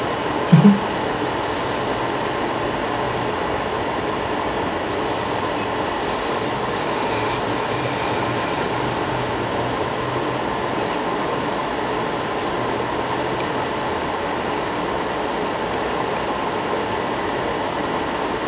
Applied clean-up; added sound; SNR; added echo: none; none; none; none.